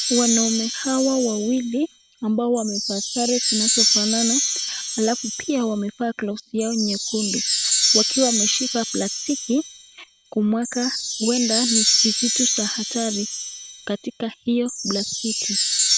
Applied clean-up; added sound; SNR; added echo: none; Wind chime; 0 dB; none.